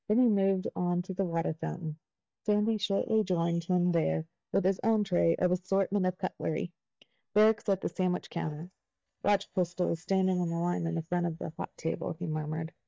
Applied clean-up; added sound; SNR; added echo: neural mask model DeepFilterNet 3.